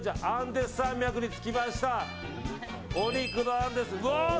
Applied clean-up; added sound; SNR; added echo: none; none; none; none.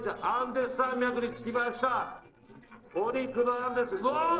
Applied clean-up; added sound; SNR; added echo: neural separator model SepFormer DNS4.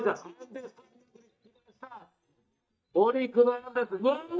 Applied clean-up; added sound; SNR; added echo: neural mask model DeepFilterNet 3.